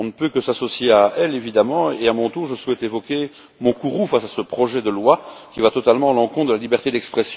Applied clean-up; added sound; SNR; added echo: none; none; none; none.